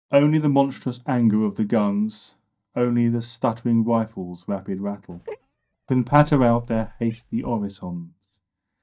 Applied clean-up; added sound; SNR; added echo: neural mask model DeepFilterNet 3.